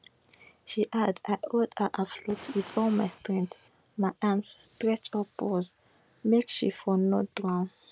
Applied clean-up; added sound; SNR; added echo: none; Fire; 17 dB; none.